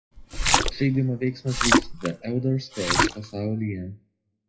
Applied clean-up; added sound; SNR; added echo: classical method WPE with log-MMSE.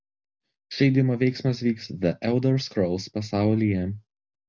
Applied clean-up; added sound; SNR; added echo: none; none; none; none.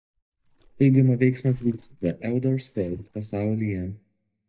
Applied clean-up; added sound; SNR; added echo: neural mask model DeepFilterNet 3.